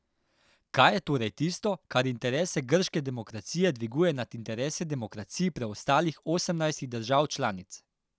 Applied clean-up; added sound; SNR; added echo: none; none; none; none.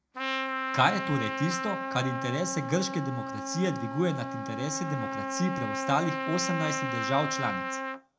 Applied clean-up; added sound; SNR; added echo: none; Trumpet; 3 dB; reverberation time 0.2 s.